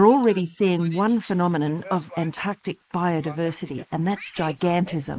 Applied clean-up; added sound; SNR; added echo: neural mask model Resemble Enhance denoiser.